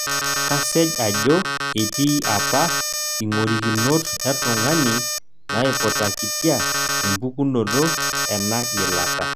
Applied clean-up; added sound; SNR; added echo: none; Alarm; 0 dB; none.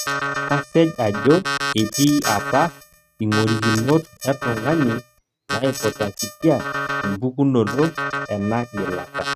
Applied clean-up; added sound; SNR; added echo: neural mask model RNNoise.